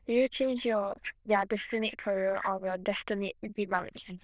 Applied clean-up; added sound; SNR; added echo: neural diffusion model UNIVERSE++.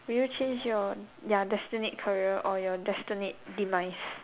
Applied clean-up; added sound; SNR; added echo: none; none; none; none.